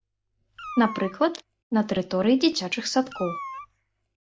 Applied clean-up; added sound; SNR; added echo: none; Meow; 14 dB; none.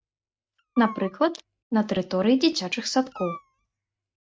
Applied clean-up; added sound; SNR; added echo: neural mask model RNNoise.